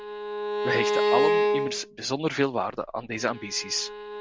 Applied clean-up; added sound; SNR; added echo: none; Bowed string instrument; -2 dB; none.